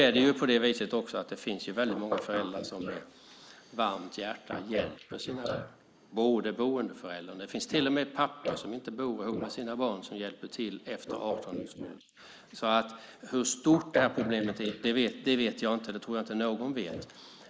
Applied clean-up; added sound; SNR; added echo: neural mask model Resemble Enhance denoiser.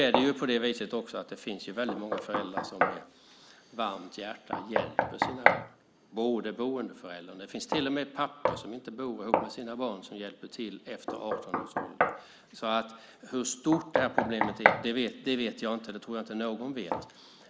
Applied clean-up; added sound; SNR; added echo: none; Knock; 0 dB; none.